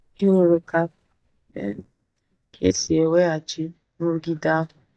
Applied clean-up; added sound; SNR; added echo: neural mask model DeepFilterNet 3.